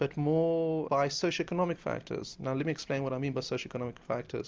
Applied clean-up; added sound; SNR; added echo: none; none; none; none.